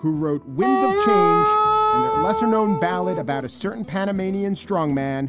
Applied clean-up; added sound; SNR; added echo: none; Wind instrument, woodwind instrument; -3 dB; none.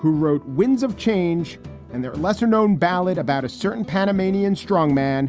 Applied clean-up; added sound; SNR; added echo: none; none; none; none.